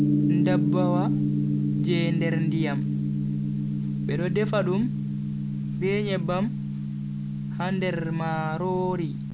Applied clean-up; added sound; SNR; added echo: none; Gong; -3 dB; none.